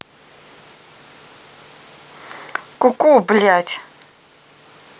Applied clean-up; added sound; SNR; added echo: none; none; none; none.